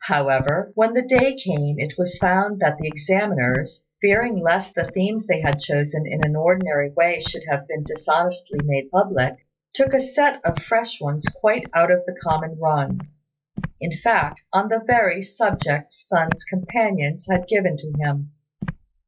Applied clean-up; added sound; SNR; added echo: classical method log-MMSE.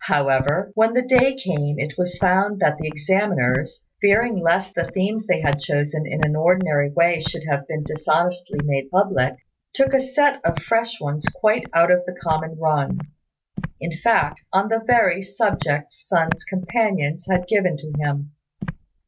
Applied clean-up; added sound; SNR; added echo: none; Walk, footsteps; 14 dB; none.